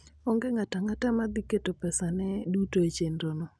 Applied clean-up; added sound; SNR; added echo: none; none; none; none.